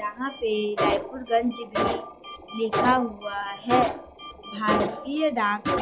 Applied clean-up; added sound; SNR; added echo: classical method log-MMSE.